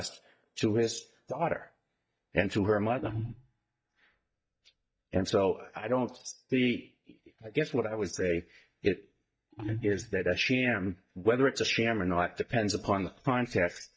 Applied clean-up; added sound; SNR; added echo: neural mask model DeepFilterNet 3.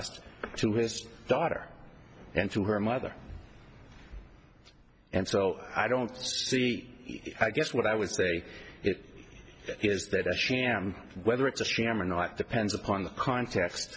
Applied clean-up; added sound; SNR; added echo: none; none; none; none.